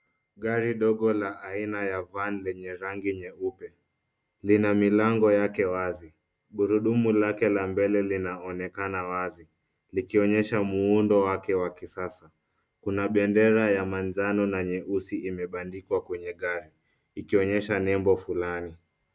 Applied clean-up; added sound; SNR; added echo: none; none; none; none.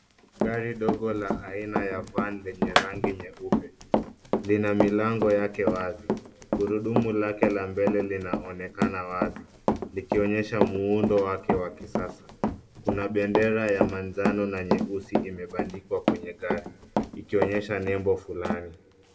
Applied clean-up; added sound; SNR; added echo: none; Run; 1 dB; reverberation time 1.0 s.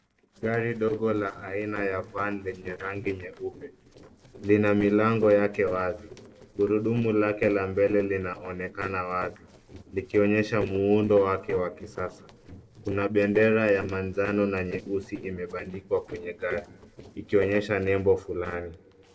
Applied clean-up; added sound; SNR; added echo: neural separator model SepFormer DNS4.